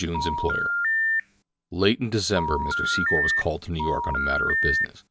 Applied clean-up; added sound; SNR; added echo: none; Telephone; -2 dB; none.